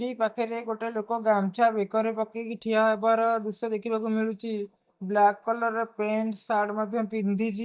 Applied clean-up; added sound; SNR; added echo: neural mask model DeepFilterNet 3.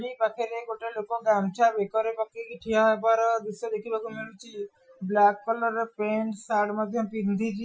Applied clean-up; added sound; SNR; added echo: classical method Wiener filter.